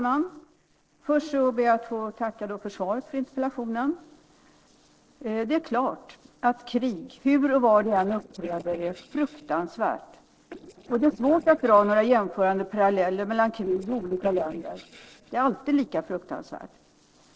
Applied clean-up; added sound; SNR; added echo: neural separator model SepFormer DNS4.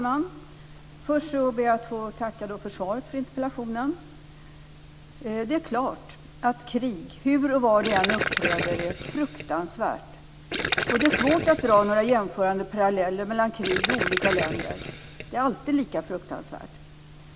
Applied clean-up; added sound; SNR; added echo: none; Gurgling; 3 dB; none.